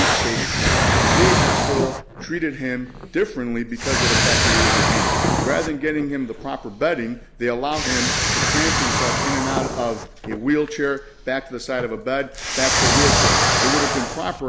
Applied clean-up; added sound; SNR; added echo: none; Explosion; -4 dB; none.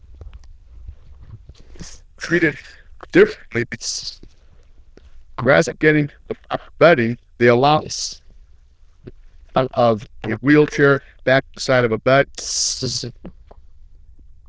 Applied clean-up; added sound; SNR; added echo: neural diffusion model UNIVERSE++.